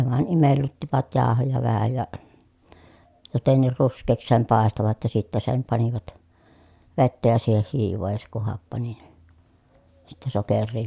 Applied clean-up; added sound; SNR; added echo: none; none; none; none.